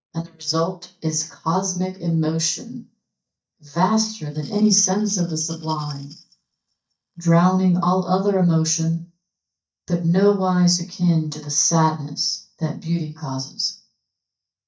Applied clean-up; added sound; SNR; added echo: neural mask model DeepFilterNet 3.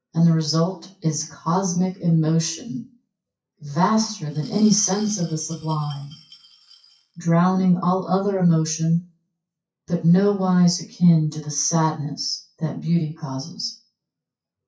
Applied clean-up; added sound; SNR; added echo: classical method WPE with log-MMSE.